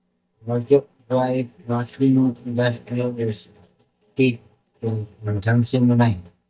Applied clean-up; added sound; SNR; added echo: neural mask model DeepFilterNet 3.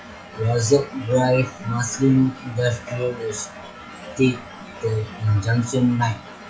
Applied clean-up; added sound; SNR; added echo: classical method WPE with log-MMSE.